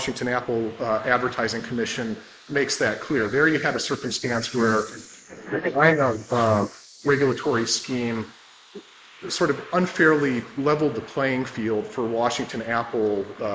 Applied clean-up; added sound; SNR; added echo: neural mask model Resemble Enhance denoiser.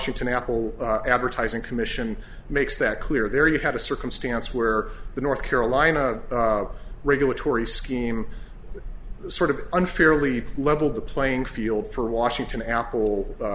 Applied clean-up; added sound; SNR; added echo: none; none; none; none.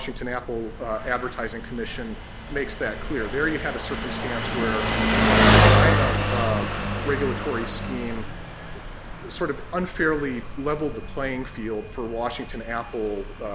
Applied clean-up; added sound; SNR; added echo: none; Engine; -3 dB; none.